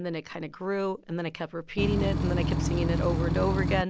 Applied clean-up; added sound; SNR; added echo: none; Engine / Truck / Car; -4 dB; none.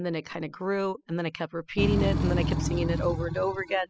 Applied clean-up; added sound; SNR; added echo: classical method spectral subtraction.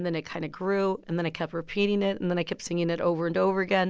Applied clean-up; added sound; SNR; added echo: none; none; none; none.